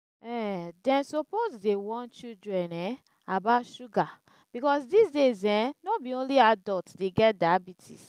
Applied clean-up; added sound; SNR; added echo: none; none; none; none.